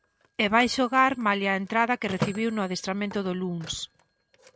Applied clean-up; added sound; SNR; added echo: none; Telephone; 14 dB; none.